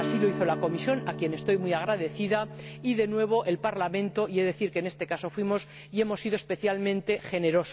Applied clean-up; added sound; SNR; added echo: none; Strum; 11 dB; none.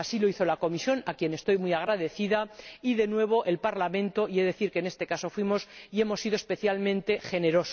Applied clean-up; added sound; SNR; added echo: none; none; none; none.